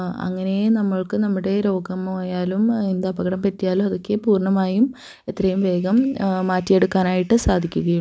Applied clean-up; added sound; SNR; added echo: none; none; none; none.